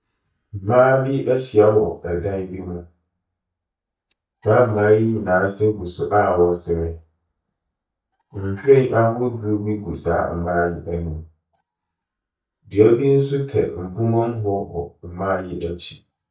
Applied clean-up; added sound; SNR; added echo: neural mask model DeepFilterNet 3.